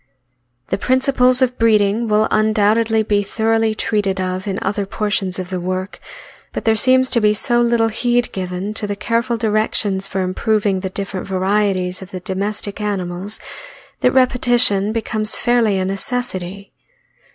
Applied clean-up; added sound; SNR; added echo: none; none; none; none.